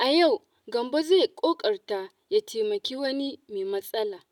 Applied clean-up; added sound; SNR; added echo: none; none; none; none.